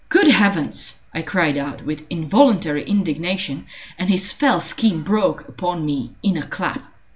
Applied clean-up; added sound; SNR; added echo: none; none; none; none.